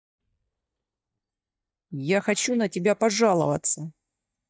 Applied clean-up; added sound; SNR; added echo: neural mask model DeepFilterNet 3.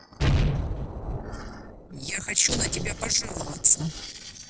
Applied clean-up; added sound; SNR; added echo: neural separator model SepFormer DNS4.